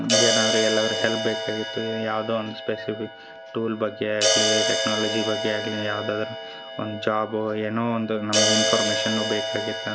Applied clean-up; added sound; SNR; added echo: none; Crash cymbal; -1 dB; none.